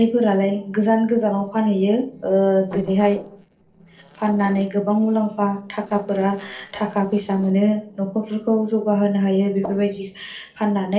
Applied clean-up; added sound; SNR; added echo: neural separator model SepFormer DNS4.